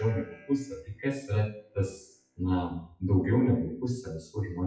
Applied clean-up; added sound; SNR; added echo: classical method WPE with log-MMSE.